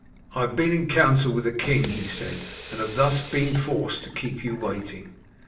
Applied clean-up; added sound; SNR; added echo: none; Sink (filling or washing) / Water tap, faucet; 16 dB; reverberation time 0.6 s.